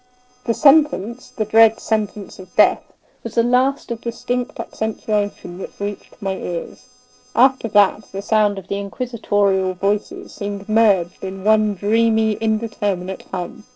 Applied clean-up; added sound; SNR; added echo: neural separator model SepFormer DNS4.